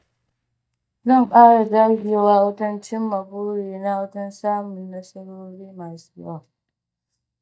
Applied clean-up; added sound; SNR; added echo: neural mask model DeepFilterNet 3.